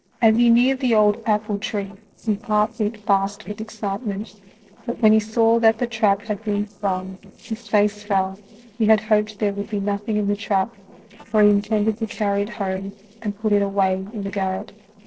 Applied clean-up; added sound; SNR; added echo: neural separator model SepFormer DNS4.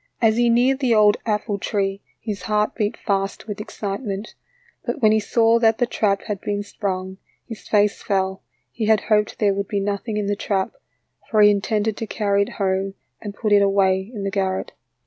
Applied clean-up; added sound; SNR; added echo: none; none; none; none.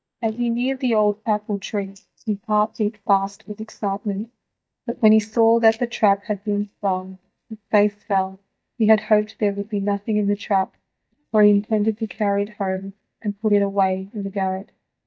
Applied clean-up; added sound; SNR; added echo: neural mask model DeepFilterNet 3.